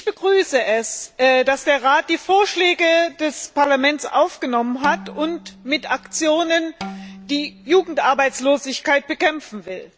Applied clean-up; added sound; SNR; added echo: none; Bowed string instrument; 18 dB; none.